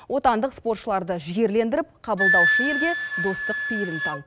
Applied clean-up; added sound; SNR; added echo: none; Wind instrument, woodwind instrument; 1 dB; none.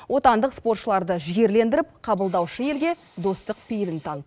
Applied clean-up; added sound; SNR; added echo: neural mask model Resemble Enhance denoiser.